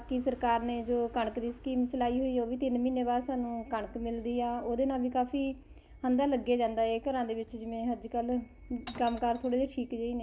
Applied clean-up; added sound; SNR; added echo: none; Glass; 19 dB; none.